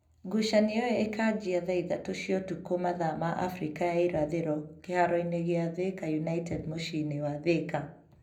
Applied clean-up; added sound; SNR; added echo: none; none; none; reverberation time 0.5 s.